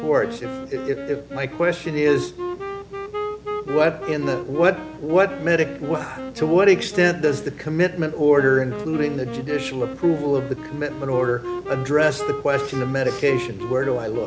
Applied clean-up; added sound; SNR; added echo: none; Wind instrument, woodwind instrument; 10 dB; none.